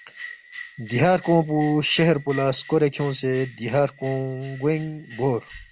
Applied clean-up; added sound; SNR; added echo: none; Bell; 18 dB; none.